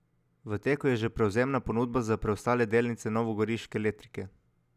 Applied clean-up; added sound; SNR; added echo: none; none; none; none.